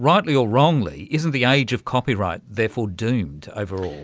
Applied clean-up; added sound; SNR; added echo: none; none; none; none.